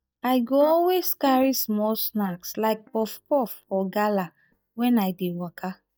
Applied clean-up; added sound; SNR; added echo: neural mask model DeepFilterNet 3.